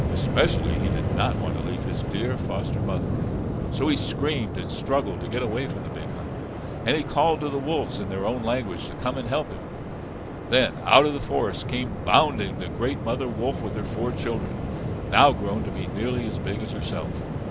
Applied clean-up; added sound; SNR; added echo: none; Waves, surf; 2 dB; none.